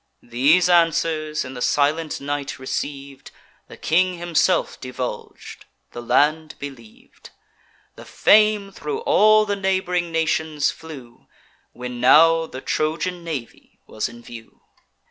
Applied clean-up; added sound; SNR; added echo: none; none; none; none.